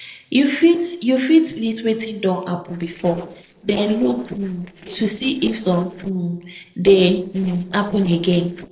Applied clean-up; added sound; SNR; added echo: neural separator model SepFormer DNS4.